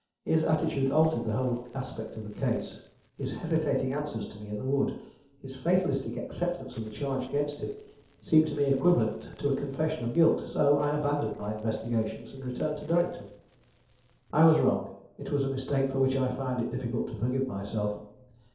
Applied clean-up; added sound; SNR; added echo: neural separator model SepFormer DNS4.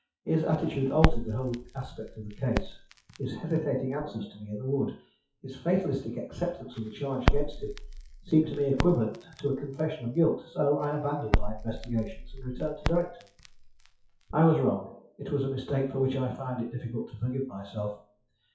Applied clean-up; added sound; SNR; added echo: classical method WPE with log-MMSE.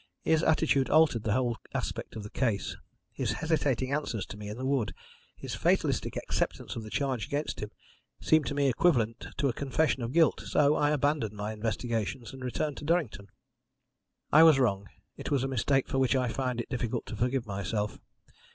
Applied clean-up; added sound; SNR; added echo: none; none; none; none.